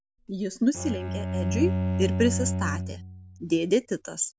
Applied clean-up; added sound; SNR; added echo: none; Bowed string instrument; 2 dB; none.